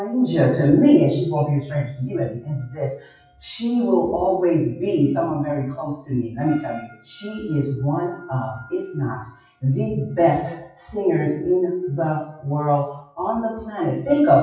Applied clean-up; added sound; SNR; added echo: classical method WPE with log-MMSE.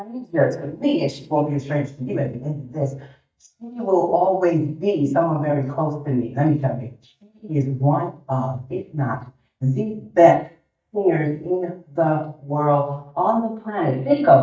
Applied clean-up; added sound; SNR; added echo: neural mask model DeepFilterNet 3.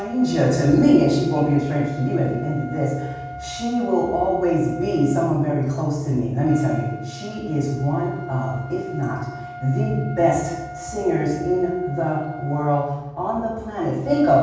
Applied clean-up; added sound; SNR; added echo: none; Trumpet; 15 dB; reverberation time 1.2 s.